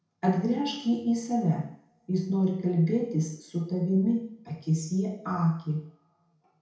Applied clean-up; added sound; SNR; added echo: none; none; none; reverberation time 0.5 s.